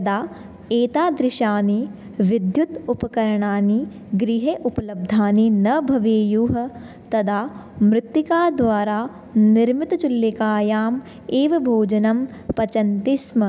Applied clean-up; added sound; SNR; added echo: none; none; none; none.